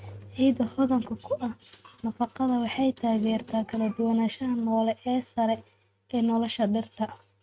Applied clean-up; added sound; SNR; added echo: neural mask model RNNoise.